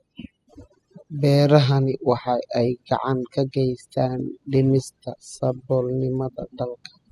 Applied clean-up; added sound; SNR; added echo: classical method spectral subtraction.